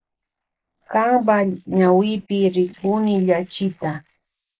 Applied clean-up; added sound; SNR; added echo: neural mask model Resemble Enhance denoiser.